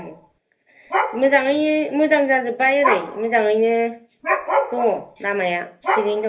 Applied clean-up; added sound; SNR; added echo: none; Dog; 6 dB; reverberation time 0.3 s.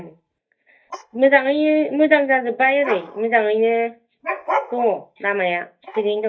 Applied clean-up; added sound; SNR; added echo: neural mask model DeepFilterNet 3.